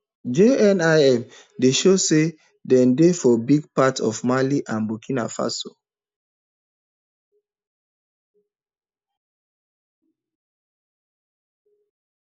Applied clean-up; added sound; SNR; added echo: none; none; none; none.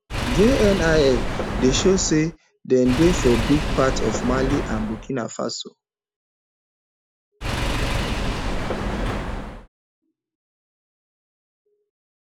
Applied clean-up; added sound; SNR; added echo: none; Engine / Car; 1 dB; none.